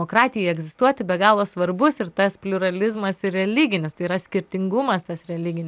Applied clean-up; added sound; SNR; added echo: none; none; none; none.